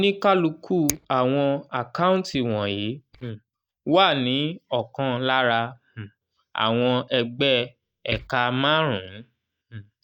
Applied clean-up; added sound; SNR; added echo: neural mask model DeepFilterNet 3.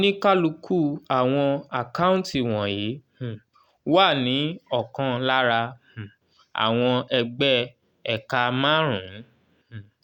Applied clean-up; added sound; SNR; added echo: none; none; none; none.